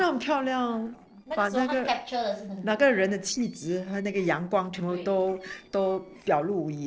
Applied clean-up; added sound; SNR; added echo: neural separator model SepFormer DNS4.